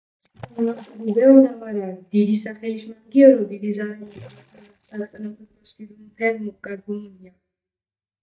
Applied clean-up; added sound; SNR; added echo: neural mask model DeepFilterNet 3.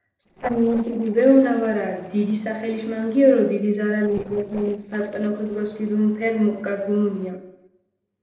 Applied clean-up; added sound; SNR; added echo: neural separator model SepFormer DNS4.